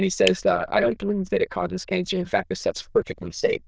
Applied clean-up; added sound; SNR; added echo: neural diffusion model UNIVERSE++.